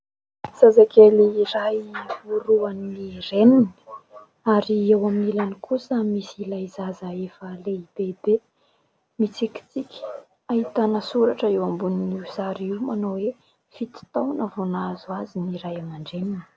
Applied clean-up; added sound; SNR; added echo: none; none; none; none.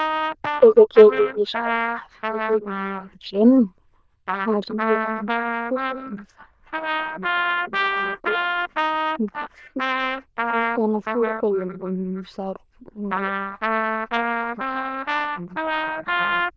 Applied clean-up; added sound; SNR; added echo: neural diffusion model UNIVERSE++.